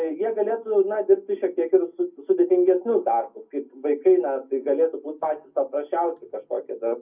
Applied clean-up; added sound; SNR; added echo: none; none; none; reverberation time 0.4 s.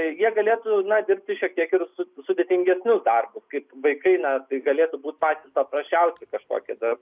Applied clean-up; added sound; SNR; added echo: none; none; none; none.